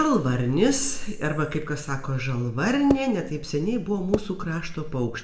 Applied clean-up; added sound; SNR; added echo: none; Percussion; 7 dB; reverberation time 0.7 s.